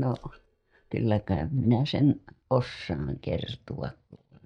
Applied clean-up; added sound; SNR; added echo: neural mask model DeepFilterNet 3.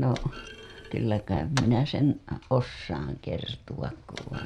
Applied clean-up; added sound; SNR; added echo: none; Thump, thud; 16 dB; none.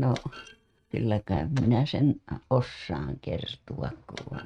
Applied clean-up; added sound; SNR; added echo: neural mask model RNNoise.